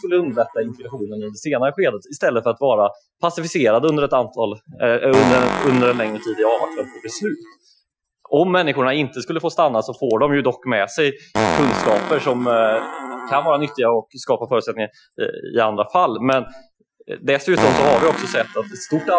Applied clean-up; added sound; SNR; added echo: classical method Wiener filter.